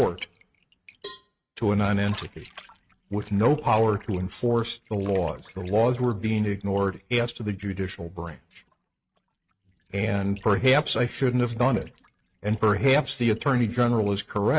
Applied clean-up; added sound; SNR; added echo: neural mask model RNNoise.